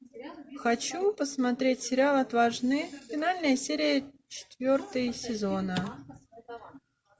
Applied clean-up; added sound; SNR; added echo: none; none; none; none.